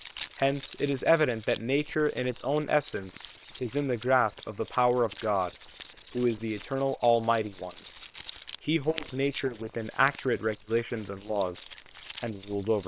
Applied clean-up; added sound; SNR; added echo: neural separator model SepFormer WHAM!.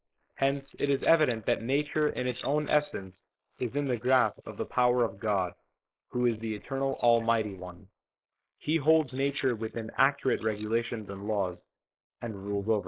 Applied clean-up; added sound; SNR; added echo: neural mask model Resemble Enhance denoiser.